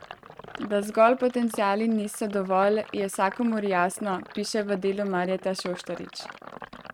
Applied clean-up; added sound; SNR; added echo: neural mask model RNNoise.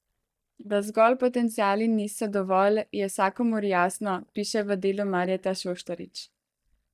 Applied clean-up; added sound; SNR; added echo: neural mask model DeepFilterNet 3.